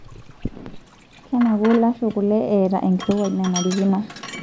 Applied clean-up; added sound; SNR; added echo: none; Sink (filling or washing); 16 dB; none.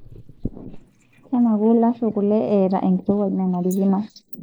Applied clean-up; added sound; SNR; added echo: neural mask model Resemble Enhance denoiser.